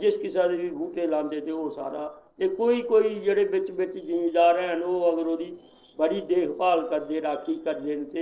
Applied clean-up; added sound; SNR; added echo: neural separator model SepFormer DNS4.